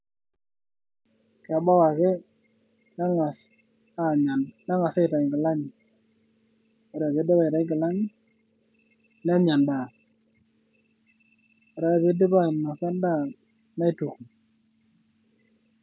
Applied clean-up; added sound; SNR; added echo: none; none; none; none.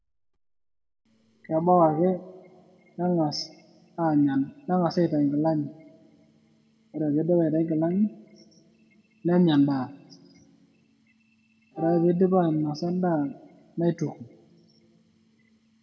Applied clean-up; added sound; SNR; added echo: none; Wind instrument, woodwind instrument; 12 dB; reverberation time 0.6 s.